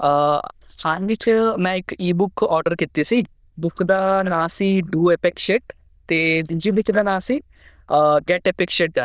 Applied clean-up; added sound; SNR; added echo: neural diffusion model UNIVERSE++.